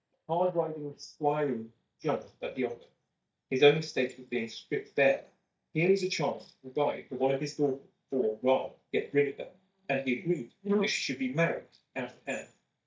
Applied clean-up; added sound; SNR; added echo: neural mask model DeepFilterNet 3.